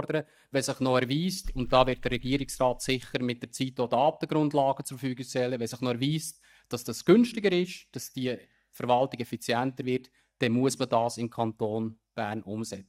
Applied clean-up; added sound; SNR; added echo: neural mask model DeepFilterNet 3.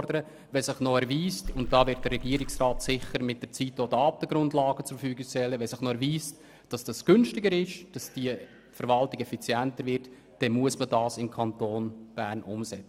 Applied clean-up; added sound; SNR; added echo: none; Water / Splash, splatter; 6 dB; none.